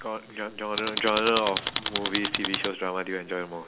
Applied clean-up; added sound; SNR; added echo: none; Tools; 1 dB; none.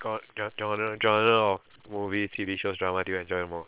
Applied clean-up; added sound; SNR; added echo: neural separator model SepFormer WHAM!.